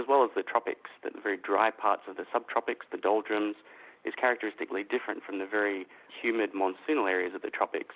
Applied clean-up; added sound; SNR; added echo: none; none; none; none.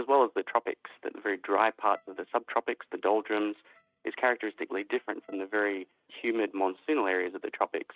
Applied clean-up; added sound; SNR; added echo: neural mask model RNNoise.